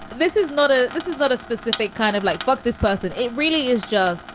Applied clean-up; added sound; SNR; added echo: none; Sink (filling or washing) / Water tap, faucet; 13 dB; none.